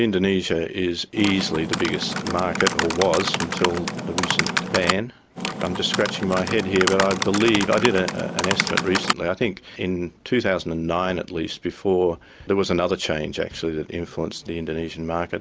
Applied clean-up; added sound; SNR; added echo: none; Typing; 2 dB; none.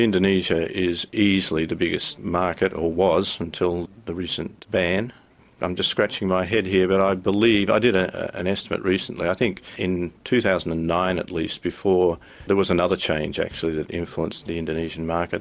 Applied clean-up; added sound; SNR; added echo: none; none; none; none.